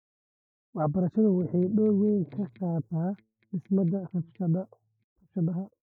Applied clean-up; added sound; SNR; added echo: neural mask model DeepFilterNet 3.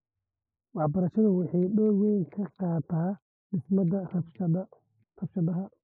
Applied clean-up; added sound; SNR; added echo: neural mask model Resemble Enhance denoiser.